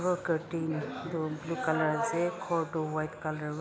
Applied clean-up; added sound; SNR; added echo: none; none; none; none.